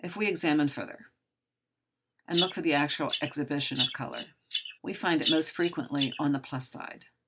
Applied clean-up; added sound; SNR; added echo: neural mask model Resemble Enhance denoiser.